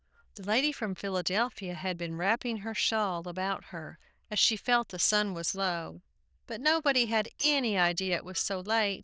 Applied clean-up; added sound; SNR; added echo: neural diffusion model UNIVERSE++.